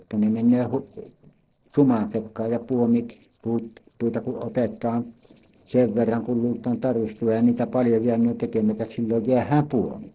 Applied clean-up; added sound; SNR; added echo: neural separator model SepFormer DNS4.